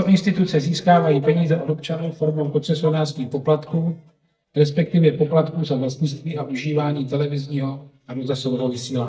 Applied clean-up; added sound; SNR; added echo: neural mask model DeepFilterNet 3.